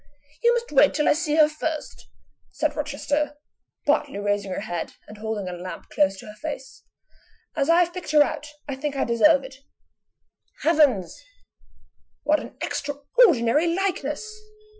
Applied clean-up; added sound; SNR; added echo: classical method Wiener filter.